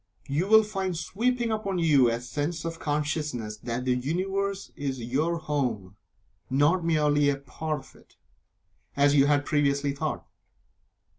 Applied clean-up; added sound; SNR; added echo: none; none; none; none.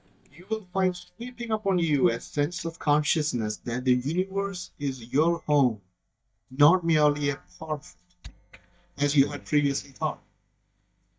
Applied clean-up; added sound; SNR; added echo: neural mask model DeepFilterNet 3.